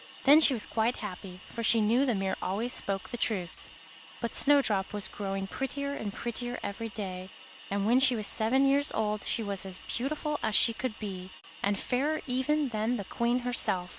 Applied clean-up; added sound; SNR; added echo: none; Hiss; 19 dB; none.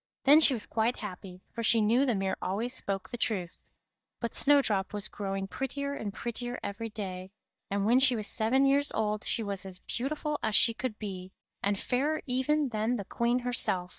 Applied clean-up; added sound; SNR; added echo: neural mask model DeepFilterNet 3.